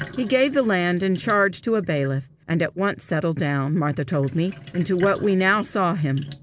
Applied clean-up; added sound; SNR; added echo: none; Sink (filling or washing); 19 dB; none.